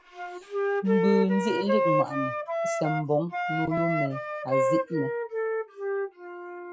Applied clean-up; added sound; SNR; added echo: classical method WPE with log-MMSE.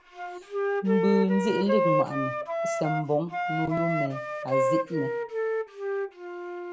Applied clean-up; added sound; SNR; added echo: none; Wind instrument, woodwind instrument; -1 dB; reverberation time 0.4 s.